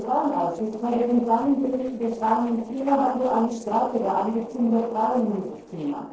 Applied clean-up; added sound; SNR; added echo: neural separator model SepFormer DNS4.